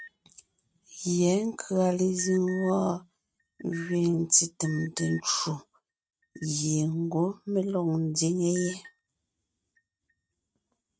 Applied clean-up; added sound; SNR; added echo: neural mask model RNNoise.